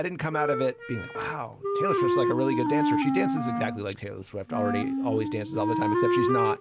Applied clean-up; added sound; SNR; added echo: none; Wind instrument, woodwind instrument; -3 dB; none.